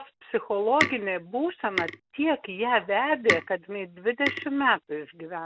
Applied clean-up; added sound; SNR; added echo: none; Tick; 6 dB; none.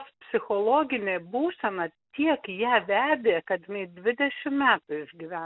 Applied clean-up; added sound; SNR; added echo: none; none; none; none.